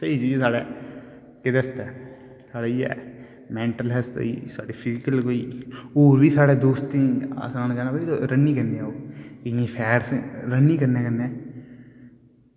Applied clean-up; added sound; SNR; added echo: none; none; none; none.